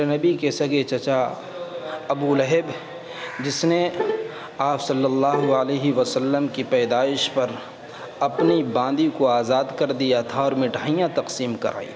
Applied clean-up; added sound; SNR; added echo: none; Bowed string instrument; 7 dB; none.